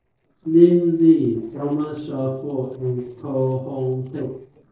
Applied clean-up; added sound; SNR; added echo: neural separator model SepFormer DNS4.